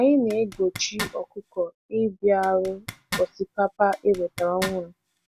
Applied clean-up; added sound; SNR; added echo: none; Zipper (clothing); 13 dB; none.